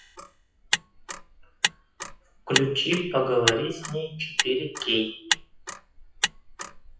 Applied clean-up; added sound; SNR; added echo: classical method WPE with log-MMSE.